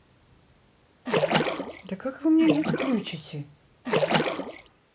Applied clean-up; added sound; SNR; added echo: neural mask model Resemble Enhance denoiser.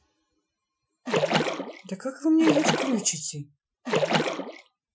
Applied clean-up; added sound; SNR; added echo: classical method Wiener filter.